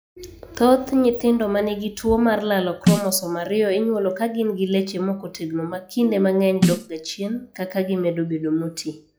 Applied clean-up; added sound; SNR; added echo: classical method log-MMSE.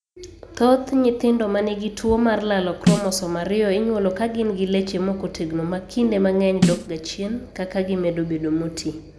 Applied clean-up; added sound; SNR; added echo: none; Snare drum; 3 dB; none.